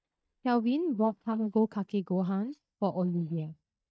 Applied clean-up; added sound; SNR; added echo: neural mask model DeepFilterNet 3.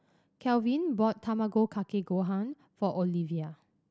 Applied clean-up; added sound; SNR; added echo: none; none; none; none.